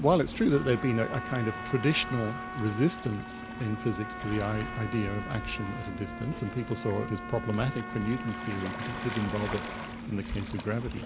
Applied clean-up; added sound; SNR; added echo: none; Waves, surf + Trumpet; 7 dB; none.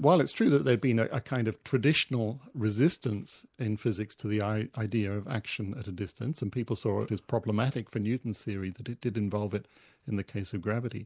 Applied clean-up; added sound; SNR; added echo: none; none; none; none.